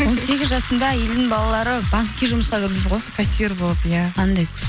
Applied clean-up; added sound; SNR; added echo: none; Engine; 16 dB; none.